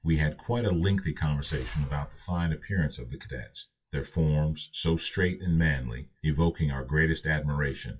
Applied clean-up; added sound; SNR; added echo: classical method WPE with log-MMSE.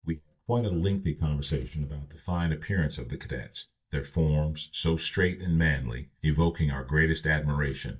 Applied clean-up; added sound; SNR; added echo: neural mask model DeepFilterNet 3.